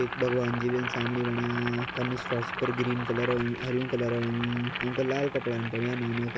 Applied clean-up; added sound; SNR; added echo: none; Boiling; 6 dB; none.